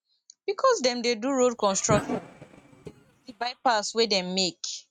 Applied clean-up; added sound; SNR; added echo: neural mask model RNNoise.